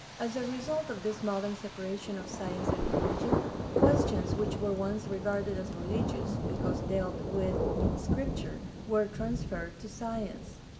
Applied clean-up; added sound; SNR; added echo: none; Thunder; -2 dB; reverberation time 0.7 s.